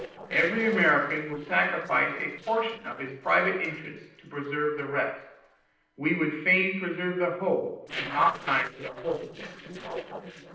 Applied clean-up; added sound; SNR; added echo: neural separator model SepFormer DNS4.